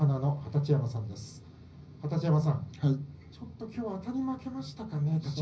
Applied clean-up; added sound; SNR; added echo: none; none; none; reverberation time 0.5 s.